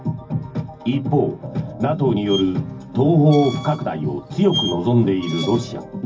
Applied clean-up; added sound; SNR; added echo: none; Squeak; 13 dB; reverberation time 0.4 s.